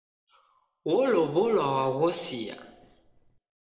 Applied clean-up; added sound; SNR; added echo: neural separator model SepFormer DNS4.